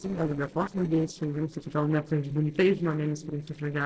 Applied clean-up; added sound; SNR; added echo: neural separator model SepFormer DNS4.